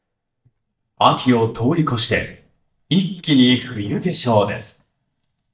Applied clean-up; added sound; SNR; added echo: neural mask model DeepFilterNet 3.